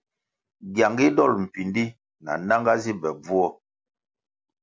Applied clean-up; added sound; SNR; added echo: none; none; none; none.